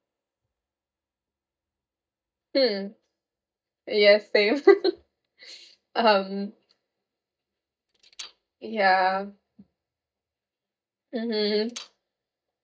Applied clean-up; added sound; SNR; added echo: neural mask model DeepFilterNet 3.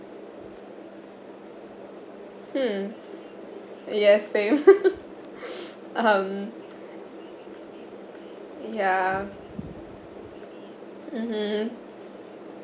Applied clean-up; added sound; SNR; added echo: none; none; none; none.